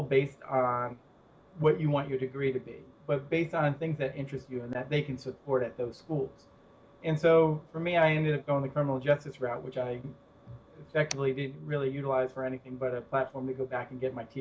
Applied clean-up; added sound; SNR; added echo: none; none; none; none.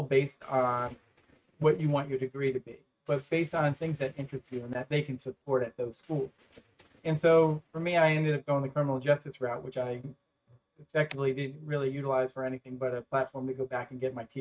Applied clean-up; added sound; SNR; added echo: neural mask model RNNoise.